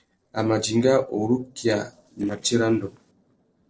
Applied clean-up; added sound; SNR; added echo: neural separator model SepFormer DNS4.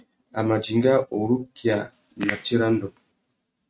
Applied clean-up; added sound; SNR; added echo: neural mask model RNNoise.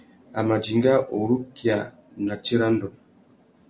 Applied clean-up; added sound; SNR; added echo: none; none; none; none.